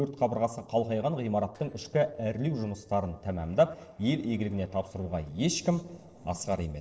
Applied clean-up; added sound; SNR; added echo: neural separator model SepFormer DNS4.